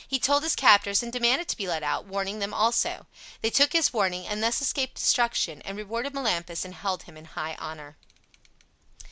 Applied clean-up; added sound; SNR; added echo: none; none; none; none.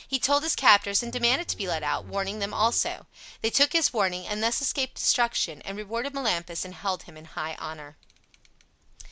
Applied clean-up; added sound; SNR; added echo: none; Bowed string instrument; 16 dB; none.